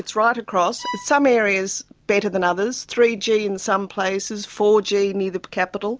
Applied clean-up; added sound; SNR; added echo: none; Bowed string instrument; 14 dB; none.